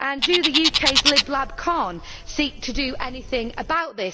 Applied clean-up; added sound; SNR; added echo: none; Bird; 0 dB; none.